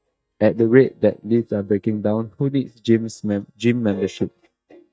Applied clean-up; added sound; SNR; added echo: neural mask model DeepFilterNet 3.